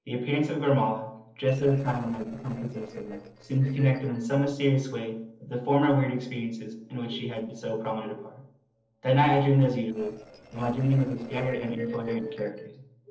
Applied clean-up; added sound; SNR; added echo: neural separator model SepFormer DNS4.